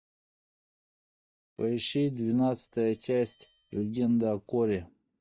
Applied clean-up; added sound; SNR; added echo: neural mask model DeepFilterNet 3.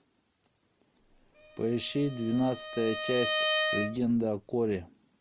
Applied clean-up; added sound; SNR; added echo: none; Bowed string instrument; 3 dB; none.